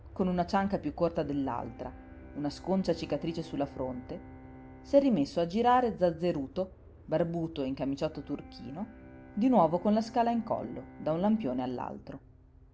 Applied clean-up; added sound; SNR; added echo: none; Bowed string instrument + Aircraft; 18 dB; none.